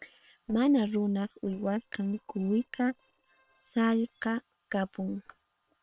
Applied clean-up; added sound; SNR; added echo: neural separator model SepFormer WHAM!.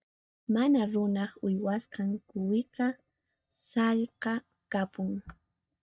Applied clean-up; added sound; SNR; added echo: neural mask model DeepFilterNet 3.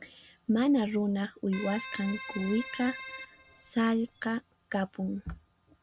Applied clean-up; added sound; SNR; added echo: none; Keyboard (musical); 12 dB; none.